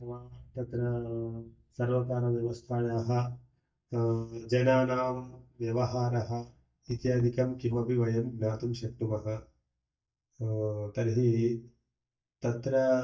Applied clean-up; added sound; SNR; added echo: neural mask model DeepFilterNet 3.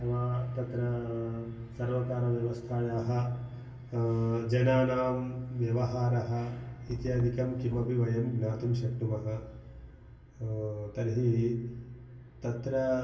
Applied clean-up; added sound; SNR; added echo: none; Wind; 12 dB; reverberation time 0.2 s.